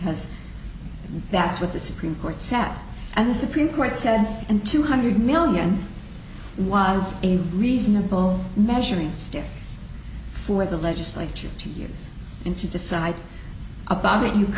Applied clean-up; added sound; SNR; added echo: none; none; none; none.